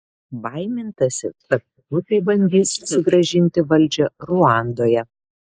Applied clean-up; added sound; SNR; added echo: neural mask model Resemble Enhance denoiser.